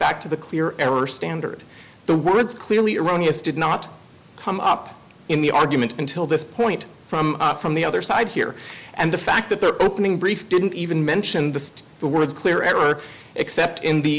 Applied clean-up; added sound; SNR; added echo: none; none; none; none.